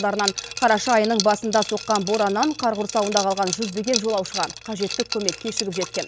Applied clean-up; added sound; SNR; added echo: none; Liquid; 8 dB; none.